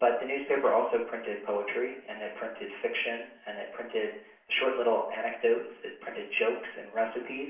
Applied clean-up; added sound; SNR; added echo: none; none; none; reverberation time 0.6 s.